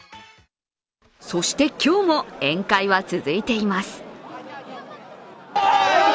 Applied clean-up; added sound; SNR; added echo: none; none; none; none.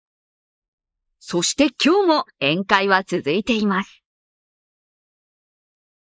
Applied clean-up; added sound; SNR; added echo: neural mask model Resemble Enhance denoiser.